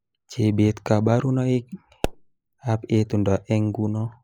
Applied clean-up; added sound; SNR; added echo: neural mask model Resemble Enhance denoiser.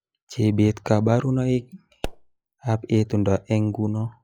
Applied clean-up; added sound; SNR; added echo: classical method log-MMSE.